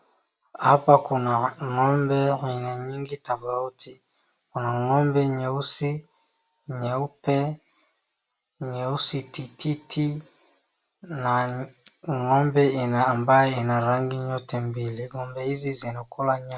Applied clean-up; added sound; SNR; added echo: none; none; none; none.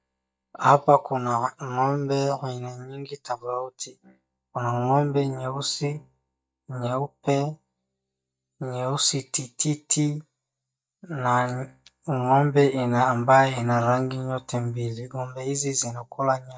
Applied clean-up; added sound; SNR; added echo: neural mask model DeepFilterNet 3.